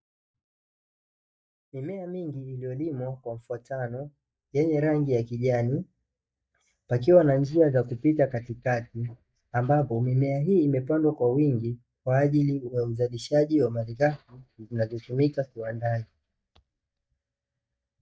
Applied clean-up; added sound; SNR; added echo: neural mask model DeepFilterNet 3.